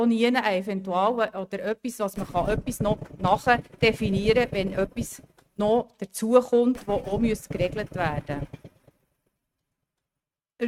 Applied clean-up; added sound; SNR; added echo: neural mask model RNNoise.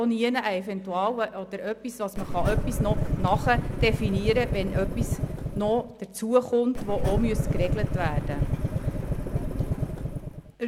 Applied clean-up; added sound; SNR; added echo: none; Engine starting / Car; -1 dB; none.